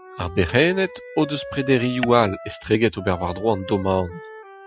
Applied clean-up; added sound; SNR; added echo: classical method Wiener filter.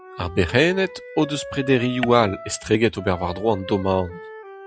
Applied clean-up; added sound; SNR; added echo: classical method log-MMSE.